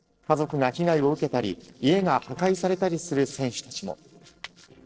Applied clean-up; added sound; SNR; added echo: neural separator model SepFormer DNS4.